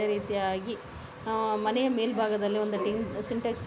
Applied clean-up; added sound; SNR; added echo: none; none; none; none.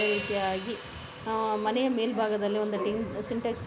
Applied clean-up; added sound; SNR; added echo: none; Hi-hat; 13 dB; none.